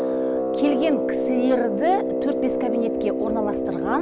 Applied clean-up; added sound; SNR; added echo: none; Brass instrument; -1 dB; none.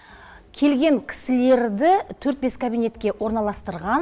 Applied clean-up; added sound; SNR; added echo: none; none; none; none.